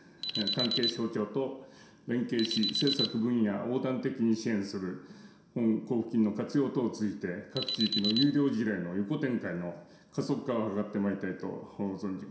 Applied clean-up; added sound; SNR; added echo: none; Alarm; 5 dB; reverberation time 0.7 s.